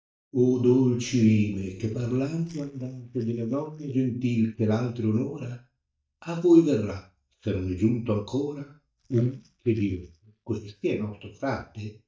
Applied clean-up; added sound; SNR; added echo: neural mask model DeepFilterNet 3.